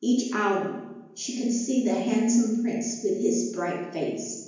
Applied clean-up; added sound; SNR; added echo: none; none; none; reverberation time 1.0 s.